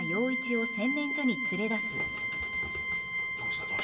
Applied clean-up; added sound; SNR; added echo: none; Organ; -2 dB; reverberation time 2.2 s.